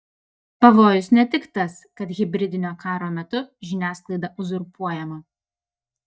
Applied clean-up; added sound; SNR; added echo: neural mask model DeepFilterNet 3.